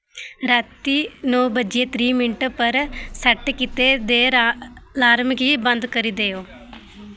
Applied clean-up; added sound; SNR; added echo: none; Bus / Engine; 16 dB; none.